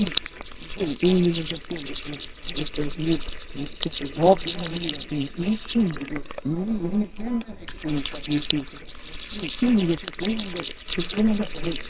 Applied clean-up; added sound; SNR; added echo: neural separator model SepFormer WHAMR!.